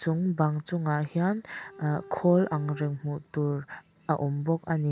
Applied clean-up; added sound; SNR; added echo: none; Bowed string instrument; 19 dB; none.